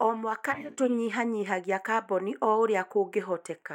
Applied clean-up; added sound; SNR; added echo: neural mask model DeepFilterNet 3.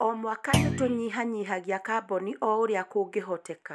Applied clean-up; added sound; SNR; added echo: none; Thump, thud; -2 dB; none.